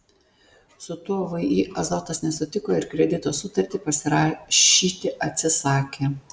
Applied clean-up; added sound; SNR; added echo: none; none; none; none.